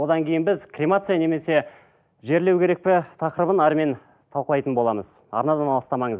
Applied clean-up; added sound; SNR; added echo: none; none; none; none.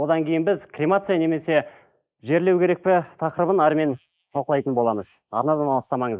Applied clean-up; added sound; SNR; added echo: neural mask model Resemble Enhance denoiser.